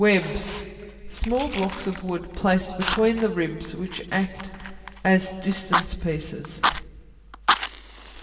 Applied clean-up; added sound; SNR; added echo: none; Fire; 5 dB; reverberation time 2.6 s.